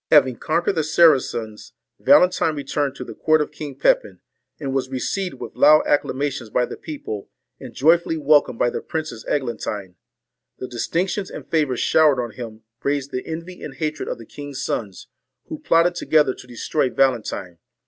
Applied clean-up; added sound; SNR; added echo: none; none; none; none.